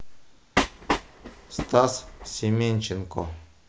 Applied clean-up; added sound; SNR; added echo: none; Train; 2 dB; none.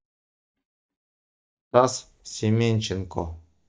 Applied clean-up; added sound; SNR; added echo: neural mask model DeepFilterNet 3.